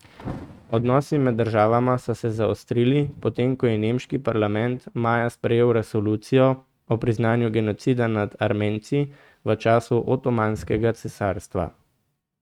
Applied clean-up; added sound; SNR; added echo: neural mask model RNNoise.